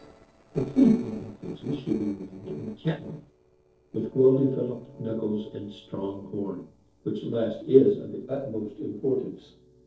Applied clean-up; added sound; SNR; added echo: neural separator model SepFormer DNS4.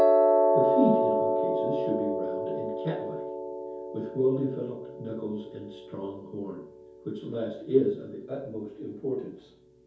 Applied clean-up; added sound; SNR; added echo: none; Piano; -3 dB; reverberation time 0.6 s.